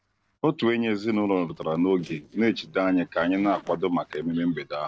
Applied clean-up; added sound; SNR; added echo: neural separator model SepFormer DNS4.